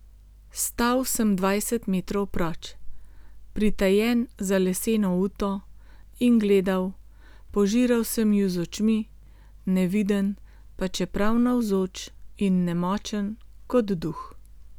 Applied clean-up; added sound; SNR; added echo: none; none; none; none.